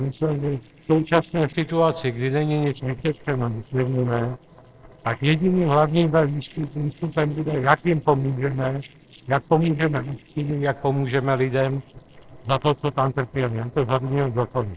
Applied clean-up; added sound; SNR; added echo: neural separator model SepFormer DNS4.